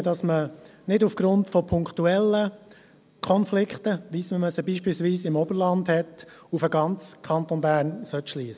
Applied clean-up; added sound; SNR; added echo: none; none; none; none.